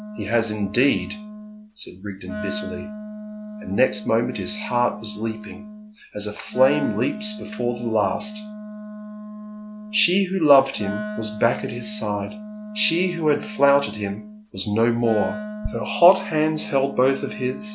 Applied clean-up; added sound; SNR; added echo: none; Wind instrument, woodwind instrument; 11 dB; none.